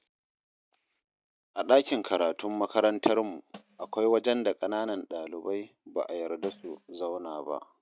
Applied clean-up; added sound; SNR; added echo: neural mask model RNNoise.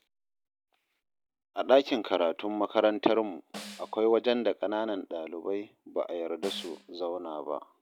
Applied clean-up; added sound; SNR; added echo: none; Snare drum; 18 dB; none.